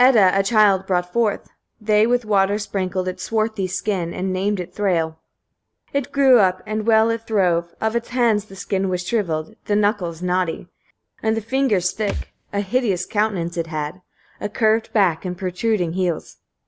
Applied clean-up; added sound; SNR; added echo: none; Thump, thud; 11 dB; none.